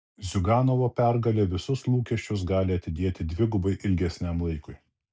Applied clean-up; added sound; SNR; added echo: none; none; none; none.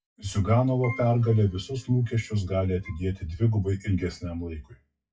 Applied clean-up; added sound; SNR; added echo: classical method WPE with log-MMSE.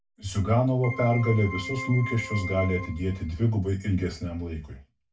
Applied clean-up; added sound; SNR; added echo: none; Keyboard (musical); 10 dB; reverberation time 0.2 s.